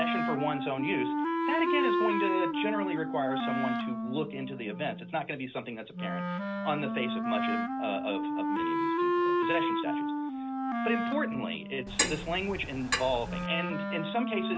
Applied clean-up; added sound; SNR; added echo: none; Wind instrument, woodwind instrument + Clock; -3 dB; none.